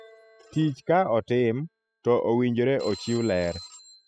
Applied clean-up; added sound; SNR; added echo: classical method spectral subtraction.